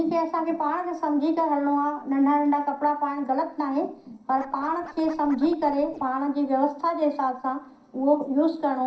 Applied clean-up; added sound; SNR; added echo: neural separator model SepFormer DNS4.